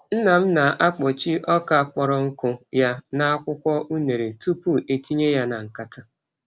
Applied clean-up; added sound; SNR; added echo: none; none; none; none.